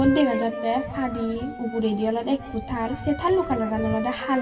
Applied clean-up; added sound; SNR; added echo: none; Wind instrument, woodwind instrument; 10 dB; reverberation time 1.4 s.